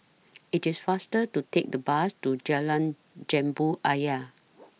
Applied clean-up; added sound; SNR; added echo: none; none; none; none.